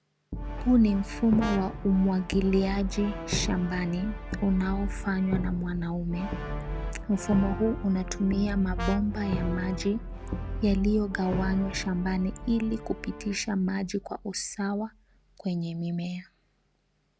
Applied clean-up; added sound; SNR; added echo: none; Brass instrument + Brass instrument; 7 dB; none.